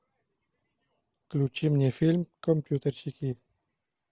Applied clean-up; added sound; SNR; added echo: none; none; none; none.